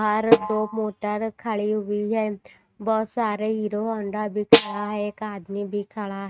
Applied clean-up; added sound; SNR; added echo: neural mask model RNNoise.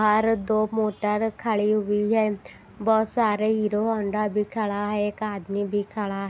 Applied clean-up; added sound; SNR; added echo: none; none; none; none.